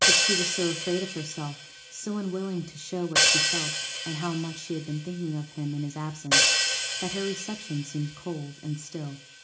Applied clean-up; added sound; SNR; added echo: none; Hi-hat; -4 dB; reverberation time 0.4 s.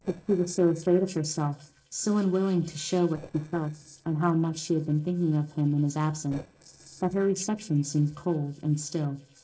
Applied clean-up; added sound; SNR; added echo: neural separator model SepFormer DNS4.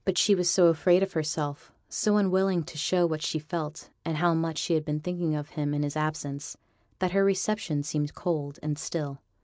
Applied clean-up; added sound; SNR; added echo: none; none; none; none.